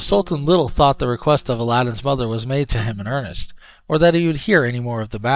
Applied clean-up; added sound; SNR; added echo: neural mask model DeepFilterNet 3.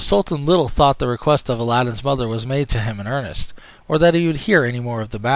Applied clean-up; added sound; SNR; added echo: none; none; none; none.